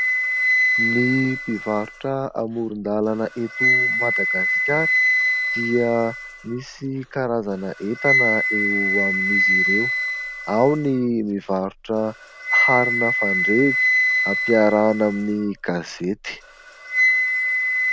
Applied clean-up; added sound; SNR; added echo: none; Wind instrument, woodwind instrument; -2 dB; none.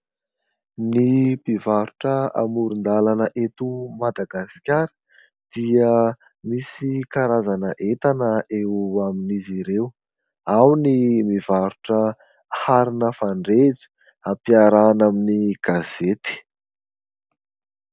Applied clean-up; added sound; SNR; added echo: none; none; none; none.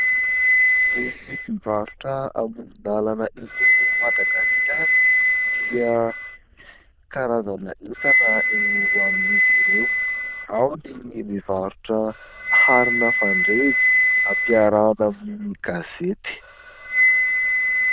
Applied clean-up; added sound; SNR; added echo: neural diffusion model UNIVERSE++.